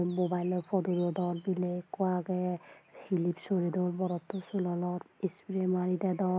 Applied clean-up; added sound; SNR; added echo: none; none; none; none.